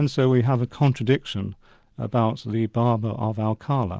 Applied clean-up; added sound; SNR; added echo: none; none; none; none.